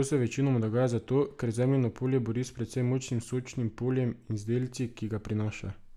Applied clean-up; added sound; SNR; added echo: none; none; none; none.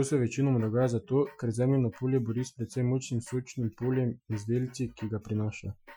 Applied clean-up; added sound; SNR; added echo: classical method Wiener filter.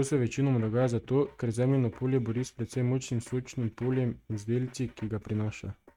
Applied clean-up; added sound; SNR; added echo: neural mask model RNNoise.